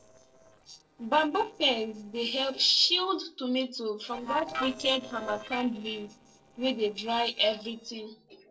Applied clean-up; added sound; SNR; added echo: neural separator model SepFormer DNS4.